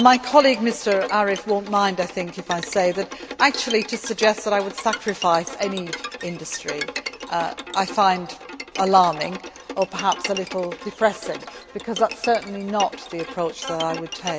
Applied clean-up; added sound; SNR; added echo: none; Bowed string instrument; 12 dB; none.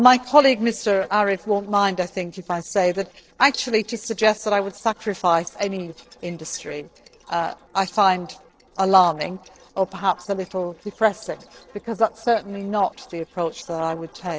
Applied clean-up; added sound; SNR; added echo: neural separator model SepFormer DNS4.